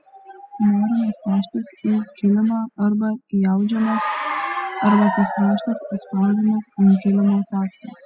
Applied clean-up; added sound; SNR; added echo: classical method spectral subtraction.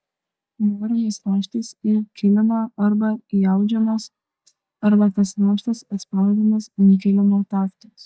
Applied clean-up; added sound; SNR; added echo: neural mask model DeepFilterNet 3.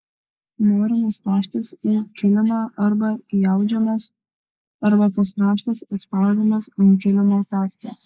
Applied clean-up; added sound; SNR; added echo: neural mask model Resemble Enhance denoiser.